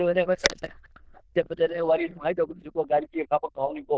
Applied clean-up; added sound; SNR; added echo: neural diffusion model UNIVERSE++.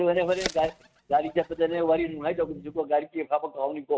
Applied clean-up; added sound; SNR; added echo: neural mask model RNNoise.